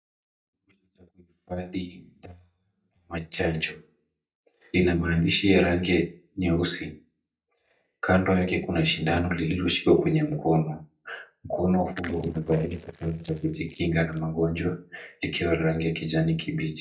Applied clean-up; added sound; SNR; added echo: neural mask model DeepFilterNet 3.